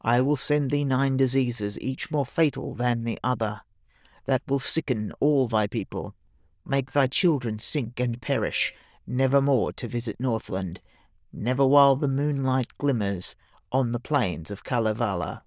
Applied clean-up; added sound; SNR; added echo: neural diffusion model UNIVERSE++.